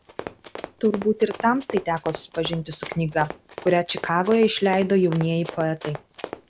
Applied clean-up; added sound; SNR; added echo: none; Run; 13 dB; none.